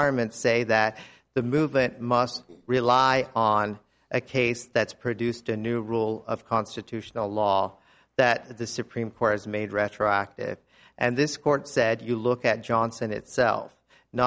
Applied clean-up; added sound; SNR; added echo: none; none; none; none.